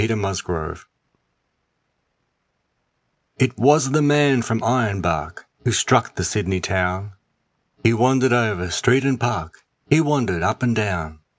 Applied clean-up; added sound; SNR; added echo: none; none; none; none.